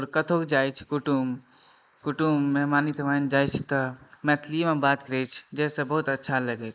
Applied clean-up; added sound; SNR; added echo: neural mask model Resemble Enhance denoiser.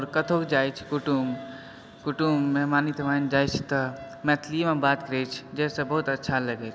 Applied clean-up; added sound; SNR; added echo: none; Wind instrument, woodwind instrument; 20 dB; none.